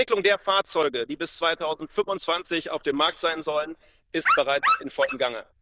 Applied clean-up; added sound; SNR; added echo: neural diffusion model UNIVERSE++.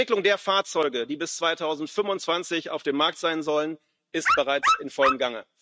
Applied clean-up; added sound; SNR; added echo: neural mask model RNNoise.